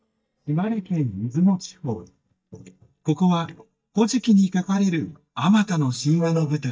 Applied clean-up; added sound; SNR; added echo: neural mask model DeepFilterNet 3.